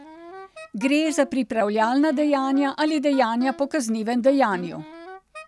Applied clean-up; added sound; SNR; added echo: none; Wind instrument, woodwind instrument; 20 dB; none.